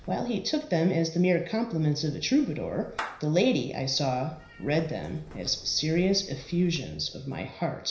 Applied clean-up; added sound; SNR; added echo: none; Meow / Clapping; 19 dB; reverberation time 0.5 s.